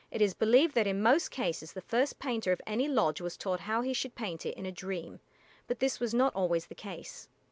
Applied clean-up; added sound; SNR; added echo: none; none; none; none.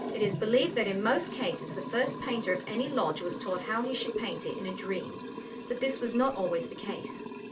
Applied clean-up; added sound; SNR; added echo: none; Liquid; 7 dB; reverberation time 0.2 s.